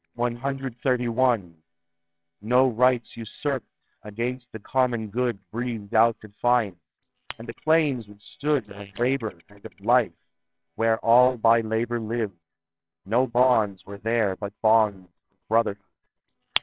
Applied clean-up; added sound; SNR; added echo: neural separator model SepFormer WHAMR!.